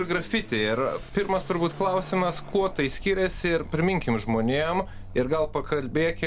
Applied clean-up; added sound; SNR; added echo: none; Car passing by / Accelerating, revving, vroom; 12 dB; none.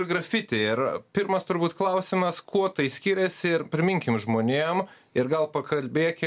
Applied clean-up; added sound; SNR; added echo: none; none; none; none.